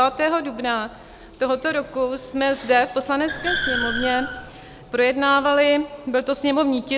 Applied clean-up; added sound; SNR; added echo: none; Car; 6 dB; none.